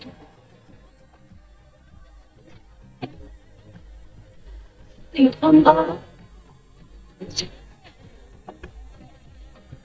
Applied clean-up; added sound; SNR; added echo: neural mask model DeepFilterNet 3.